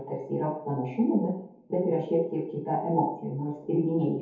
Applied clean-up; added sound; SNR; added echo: none; none; none; reverberation time 0.7 s.